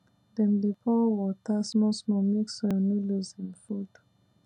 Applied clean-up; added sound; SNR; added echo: none; none; none; none.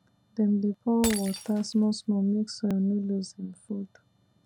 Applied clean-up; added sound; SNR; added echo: none; Shatter; 16 dB; none.